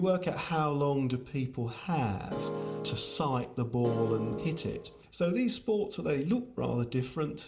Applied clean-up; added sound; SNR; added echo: none; Keyboard (musical); 6 dB; reverberation time 0.4 s.